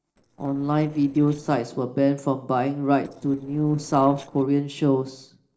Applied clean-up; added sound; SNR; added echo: neural separator model SepFormer DNS4.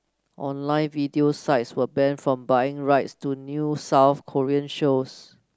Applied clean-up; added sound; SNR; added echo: none; none; none; none.